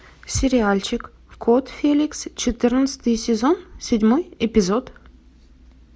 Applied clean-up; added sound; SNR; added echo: none; none; none; none.